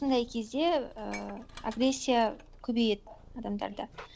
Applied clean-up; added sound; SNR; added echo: none; Dishes, pots, and pans + Purr; 19 dB; none.